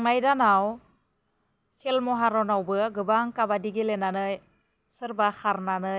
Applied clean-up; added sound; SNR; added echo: none; none; none; none.